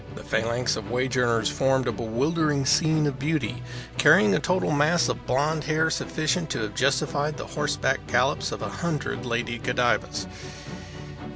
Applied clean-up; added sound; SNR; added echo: none; Musical instrument; 12 dB; none.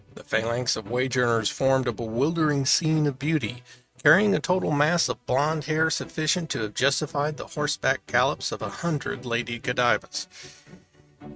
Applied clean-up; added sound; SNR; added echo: neural mask model RNNoise.